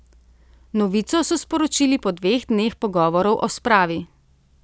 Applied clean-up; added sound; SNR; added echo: none; none; none; none.